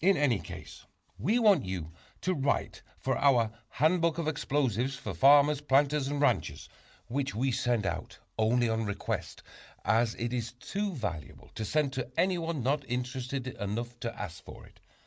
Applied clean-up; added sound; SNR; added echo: none; none; none; none.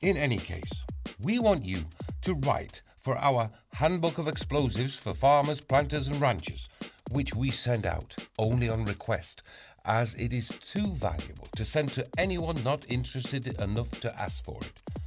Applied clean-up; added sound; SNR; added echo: none; Drum kit; 10 dB; none.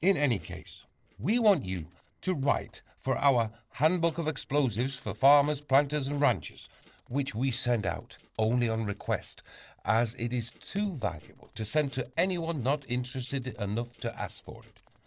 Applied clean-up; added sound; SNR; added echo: neural separator model SepFormer DNS4.